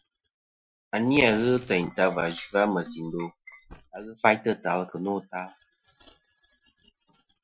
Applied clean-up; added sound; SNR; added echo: classical method Wiener filter.